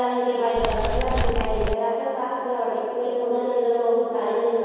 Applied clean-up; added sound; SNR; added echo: none; Animal; 0 dB; reverberation time 2.2 s.